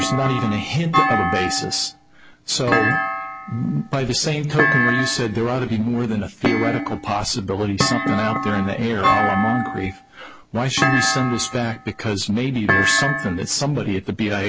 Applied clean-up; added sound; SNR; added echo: none; Thump, thud; 2 dB; none.